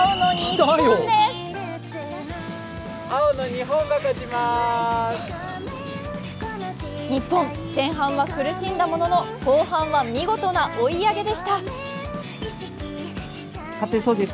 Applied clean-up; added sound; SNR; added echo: none; none; none; none.